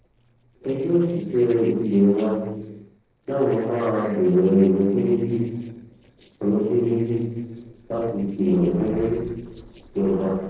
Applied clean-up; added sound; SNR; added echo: neural separator model SepFormer DNS4.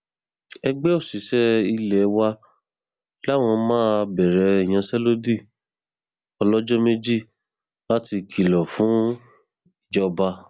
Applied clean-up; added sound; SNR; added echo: none; none; none; none.